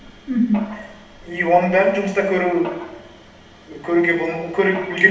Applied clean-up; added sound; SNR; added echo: none; Mechanisms; 18 dB; reverberation time 0.8 s.